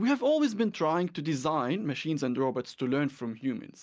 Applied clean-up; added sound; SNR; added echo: none; none; none; none.